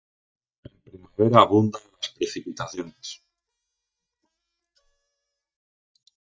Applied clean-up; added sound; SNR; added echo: neural mask model DeepFilterNet 3.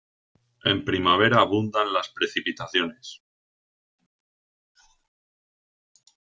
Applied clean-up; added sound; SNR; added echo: none; none; none; none.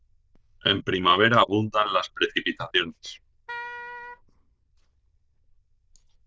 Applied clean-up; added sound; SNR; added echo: neural diffusion model UNIVERSE++.